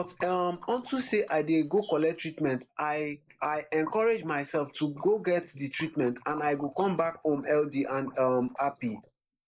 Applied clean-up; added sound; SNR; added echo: neural mask model Resemble Enhance denoiser.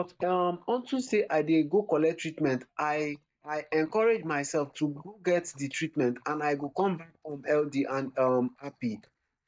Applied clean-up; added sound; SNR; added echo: neural mask model DeepFilterNet 3.